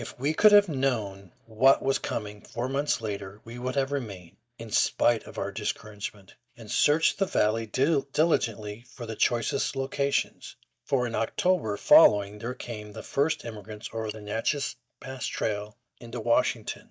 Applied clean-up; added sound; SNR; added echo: neural mask model DeepFilterNet 3.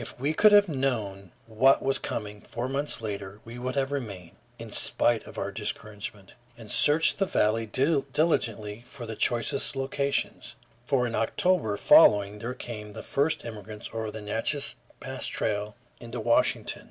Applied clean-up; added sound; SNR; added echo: none; none; none; none.